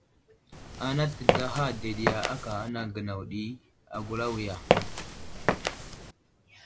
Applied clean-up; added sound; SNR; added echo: none; Walk, footsteps; -4 dB; none.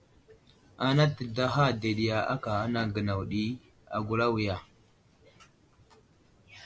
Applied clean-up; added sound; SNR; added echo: none; none; none; none.